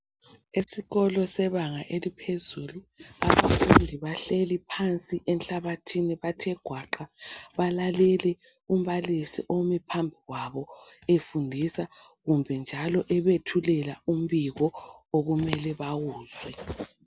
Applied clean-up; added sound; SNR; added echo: none; none; none; none.